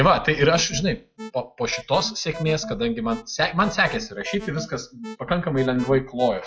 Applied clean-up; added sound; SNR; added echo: classical method log-MMSE.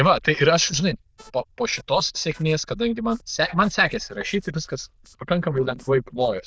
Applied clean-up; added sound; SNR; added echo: neural diffusion model UNIVERSE++.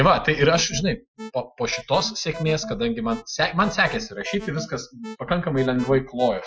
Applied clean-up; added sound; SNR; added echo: classical method Wiener filter.